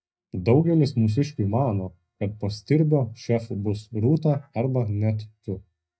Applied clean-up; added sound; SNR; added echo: neural mask model DeepFilterNet 3.